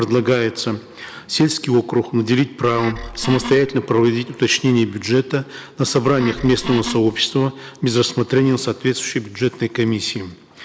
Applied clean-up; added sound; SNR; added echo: none; Wood; 10 dB; none.